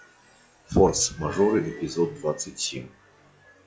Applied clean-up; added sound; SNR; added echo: classical method log-MMSE.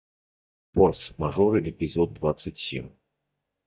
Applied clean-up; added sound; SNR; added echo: neural mask model DeepFilterNet 3.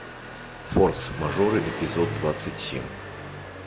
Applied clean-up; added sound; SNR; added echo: none; Motorcycle; 8 dB; none.